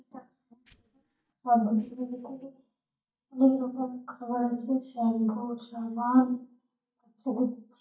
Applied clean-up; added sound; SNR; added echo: neural mask model DeepFilterNet 3.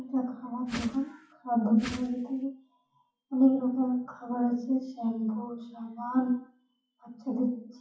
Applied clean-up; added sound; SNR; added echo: classical method WPE with log-MMSE.